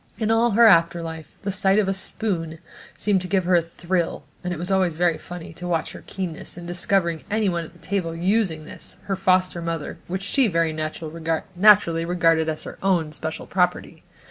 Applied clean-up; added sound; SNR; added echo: none; none; none; none.